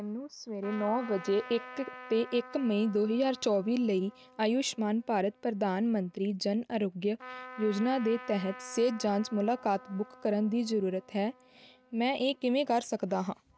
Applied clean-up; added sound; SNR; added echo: none; Trumpet; 19 dB; none.